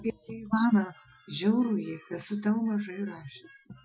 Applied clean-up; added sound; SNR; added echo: classical method Wiener filter.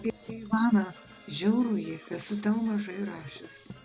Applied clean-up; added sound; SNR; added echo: none; Brass instrument / Percussion; 20 dB; none.